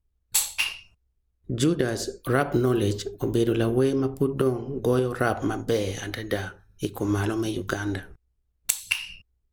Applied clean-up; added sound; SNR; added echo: none; none; none; none.